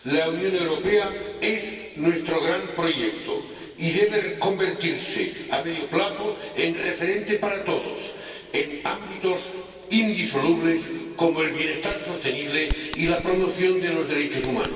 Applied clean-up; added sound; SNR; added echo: none; Bird vocalization, bird call, bird song; 18 dB; reverberation time 2.5 s.